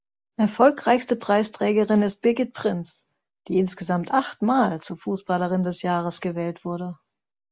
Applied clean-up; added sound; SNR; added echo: none; none; none; none.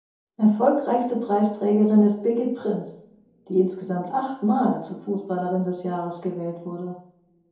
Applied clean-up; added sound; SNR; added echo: none; none; none; reverberation time 2.7 s.